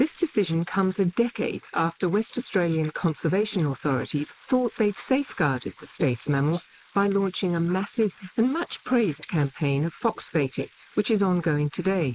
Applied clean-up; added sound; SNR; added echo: neural mask model Resemble Enhance denoiser.